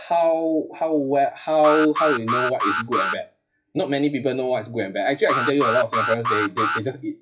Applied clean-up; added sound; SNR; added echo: classical method WPE with log-MMSE.